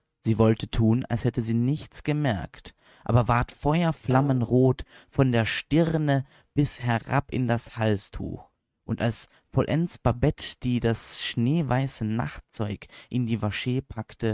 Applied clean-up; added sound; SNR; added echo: neural mask model RNNoise.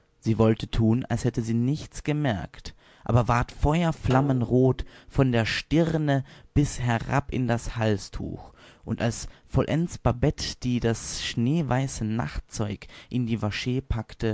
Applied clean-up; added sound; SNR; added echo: none; Snare drum; 16 dB; none.